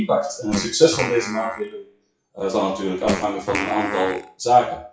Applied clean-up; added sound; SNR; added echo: classical method WPE with log-MMSE.